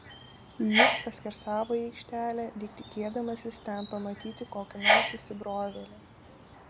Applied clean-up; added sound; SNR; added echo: none; Sneeze; -2 dB; none.